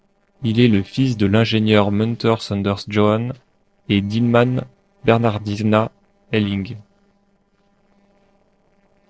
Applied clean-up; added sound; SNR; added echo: neural separator model SepFormer DNS4.